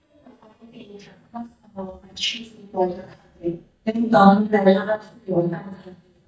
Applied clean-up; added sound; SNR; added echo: neural mask model DeepFilterNet 3.